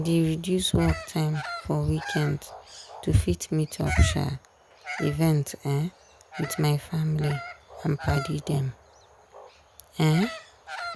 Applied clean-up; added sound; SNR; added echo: none; Bird vocalization, bird call, bird song; 13 dB; none.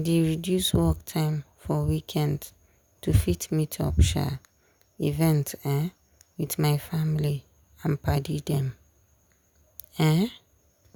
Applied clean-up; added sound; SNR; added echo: none; none; none; none.